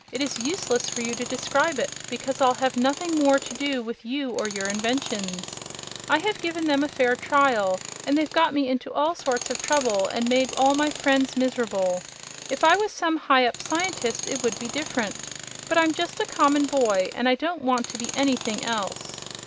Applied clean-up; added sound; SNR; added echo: none; Tools; 11 dB; none.